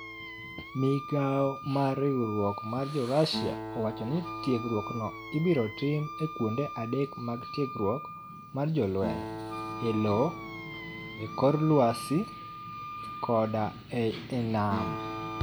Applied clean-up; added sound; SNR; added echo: none; Wind instrument, woodwind instrument + Acoustic guitar; 9 dB; none.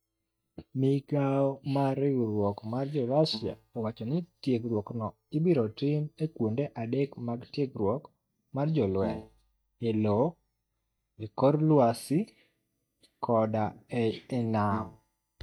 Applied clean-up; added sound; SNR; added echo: neural mask model DeepFilterNet 3.